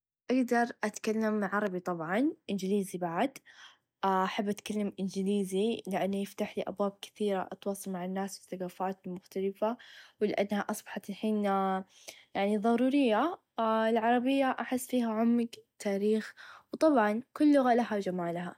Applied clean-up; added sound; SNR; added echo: none; none; none; none.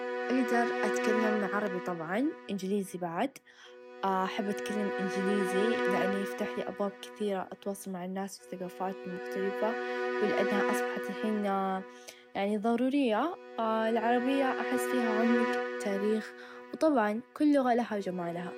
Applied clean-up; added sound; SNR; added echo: none; Bowed string instrument; 4 dB; none.